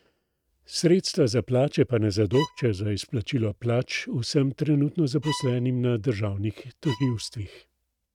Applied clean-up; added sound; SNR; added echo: neural mask model RNNoise.